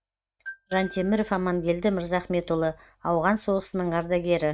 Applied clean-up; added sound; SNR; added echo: neural mask model RNNoise.